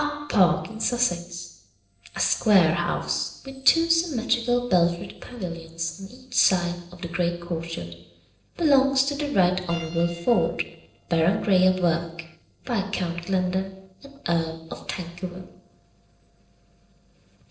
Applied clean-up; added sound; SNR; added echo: neural separator model SepFormer DNS4.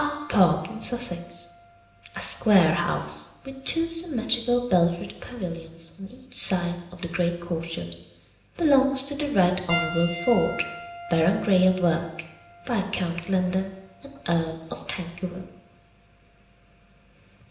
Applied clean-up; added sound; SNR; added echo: none; Piano; 16 dB; reverberation time 0.9 s.